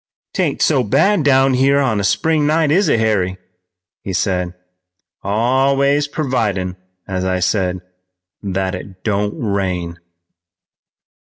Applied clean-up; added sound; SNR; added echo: none; none; none; none.